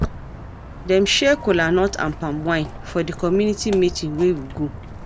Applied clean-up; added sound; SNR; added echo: none; Walk, footsteps; 12 dB; none.